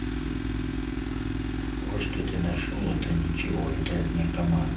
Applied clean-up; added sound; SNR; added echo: none; Tools; -1 dB; reverberation time 0.6 s.